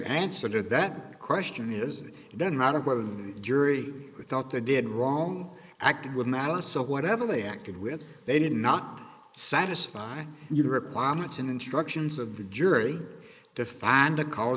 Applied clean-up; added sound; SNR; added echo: neural mask model Resemble Enhance denoiser.